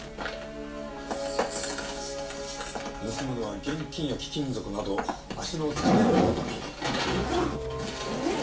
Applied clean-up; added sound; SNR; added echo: none; Zipper (clothing); 0 dB; reverberation time 0.3 s.